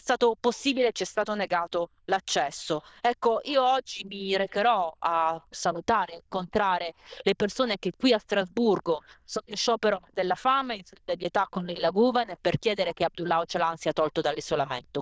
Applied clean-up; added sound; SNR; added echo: neural diffusion model UNIVERSE++.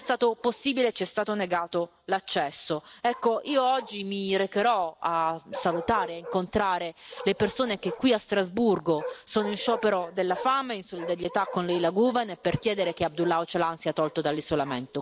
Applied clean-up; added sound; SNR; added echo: none; Bark; 16 dB; none.